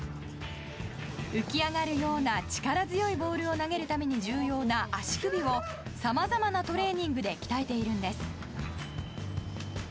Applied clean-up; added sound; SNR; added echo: none; none; none; none.